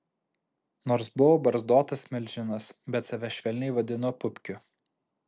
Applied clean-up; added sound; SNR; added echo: none; none; none; none.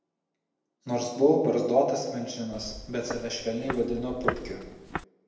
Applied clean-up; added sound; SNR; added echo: none; Walk, footsteps; 8 dB; reverberation time 1.0 s.